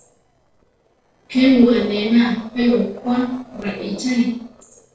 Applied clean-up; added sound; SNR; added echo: neural separator model SepFormer DNS4.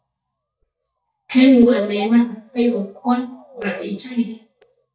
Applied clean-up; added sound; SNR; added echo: neural mask model DeepFilterNet 3.